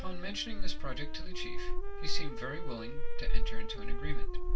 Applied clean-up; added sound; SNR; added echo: none; Wind instrument, woodwind instrument; 19 dB; reverberation time 0.2 s.